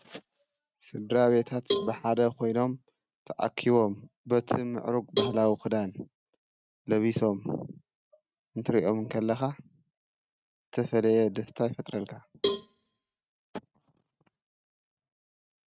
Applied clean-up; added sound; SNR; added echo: neural mask model RNNoise.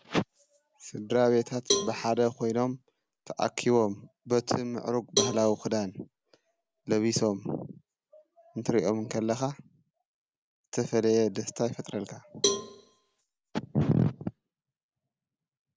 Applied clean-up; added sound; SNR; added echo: none; Cowbell; 5 dB; none.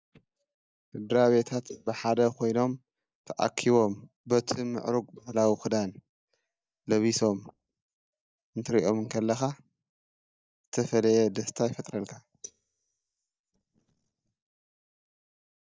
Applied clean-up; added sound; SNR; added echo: neural mask model DeepFilterNet 3.